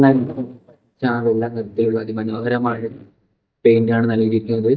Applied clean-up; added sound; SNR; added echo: neural mask model DeepFilterNet 3.